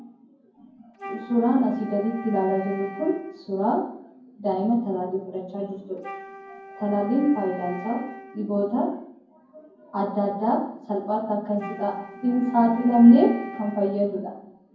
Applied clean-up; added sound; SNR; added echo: none; Wind instrument, woodwind instrument; 16 dB; reverberation time 0.9 s.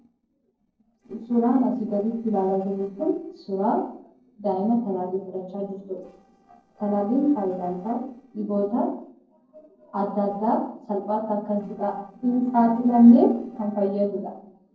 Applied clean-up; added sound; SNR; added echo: neural separator model SepFormer DNS4.